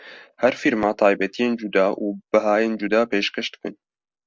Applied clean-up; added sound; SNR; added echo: none; none; none; none.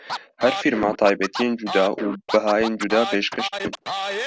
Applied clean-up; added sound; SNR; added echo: none; Scratching (performance technique); 7 dB; none.